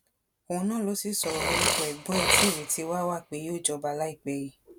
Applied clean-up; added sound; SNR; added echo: none; Burping, eructation; 1 dB; none.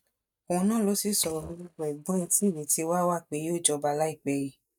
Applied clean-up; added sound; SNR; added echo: neural mask model DeepFilterNet 3.